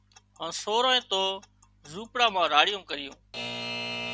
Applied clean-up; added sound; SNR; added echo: none; Alarm / Clock; 12 dB; none.